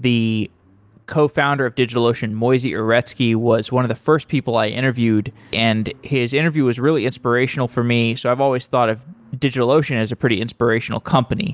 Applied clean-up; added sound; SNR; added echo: none; none; none; none.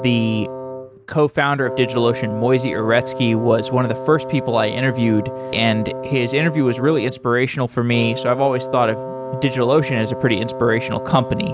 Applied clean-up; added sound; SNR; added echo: none; Wind instrument, woodwind instrument; 10 dB; none.